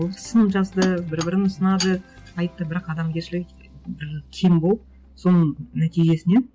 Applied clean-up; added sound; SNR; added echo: none; none; none; none.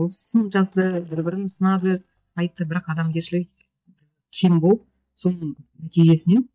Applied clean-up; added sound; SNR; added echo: neural mask model DeepFilterNet 3.